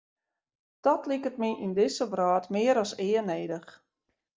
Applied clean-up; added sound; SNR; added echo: neural mask model DeepFilterNet 3.